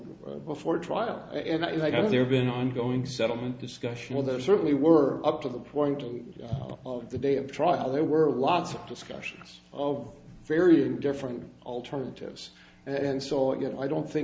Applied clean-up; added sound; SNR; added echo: none; none; none; none.